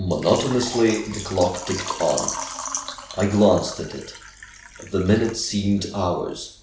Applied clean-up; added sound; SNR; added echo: none; Water / Liquid; 12 dB; none.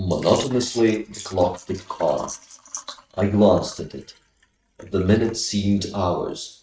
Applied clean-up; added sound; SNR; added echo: neural mask model RNNoise.